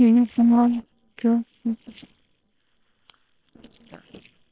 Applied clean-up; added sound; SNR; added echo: neural separator model SepFormer WHAM!.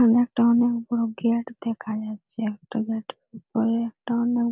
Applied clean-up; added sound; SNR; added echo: none; none; none; none.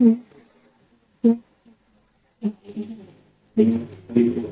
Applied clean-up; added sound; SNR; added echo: neural mask model DeepFilterNet 3.